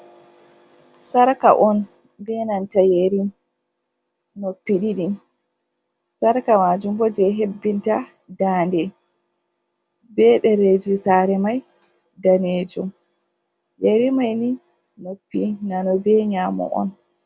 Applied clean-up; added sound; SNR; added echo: none; none; none; none.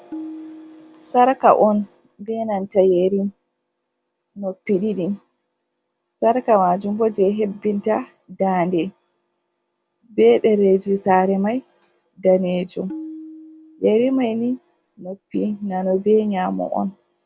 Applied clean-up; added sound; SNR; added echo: none; Tabla; 18 dB; none.